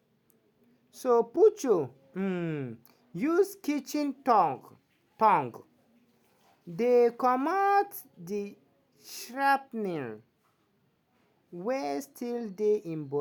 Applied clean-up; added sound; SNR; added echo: none; none; none; none.